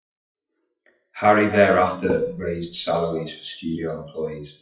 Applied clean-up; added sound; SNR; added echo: classical method WPE with log-MMSE.